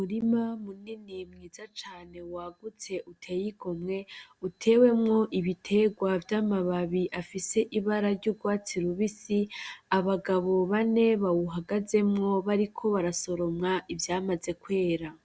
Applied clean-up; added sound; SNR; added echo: none; none; none; none.